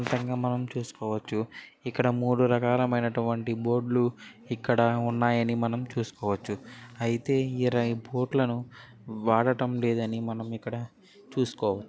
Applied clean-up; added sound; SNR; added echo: none; none; none; none.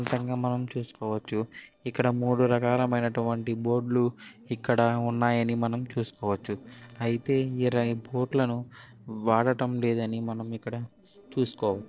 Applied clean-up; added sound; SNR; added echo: neural separator model SepFormer DNS4.